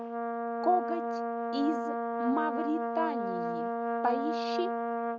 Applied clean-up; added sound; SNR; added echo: none; Brass instrument; -1 dB; none.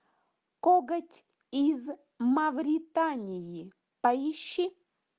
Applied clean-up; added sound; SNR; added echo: none; none; none; none.